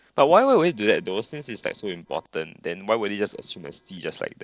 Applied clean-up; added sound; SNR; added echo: neural separator model SepFormer DNS4.